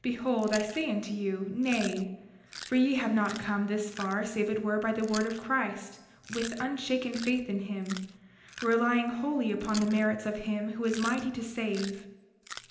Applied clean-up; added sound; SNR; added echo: none; Chewing, mastication; 17 dB; reverberation time 0.9 s.